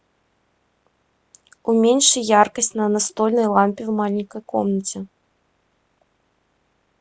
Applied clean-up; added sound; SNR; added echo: none; none; none; none.